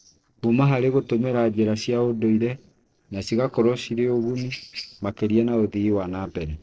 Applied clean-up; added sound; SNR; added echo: neural separator model SepFormer DNS4.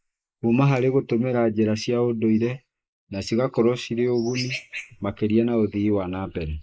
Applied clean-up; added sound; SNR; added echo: neural mask model Resemble Enhance denoiser.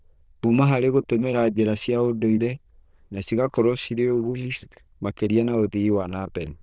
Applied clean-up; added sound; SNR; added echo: neural diffusion model UNIVERSE++.